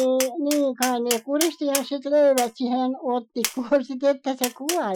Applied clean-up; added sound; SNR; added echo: classical method Wiener filter.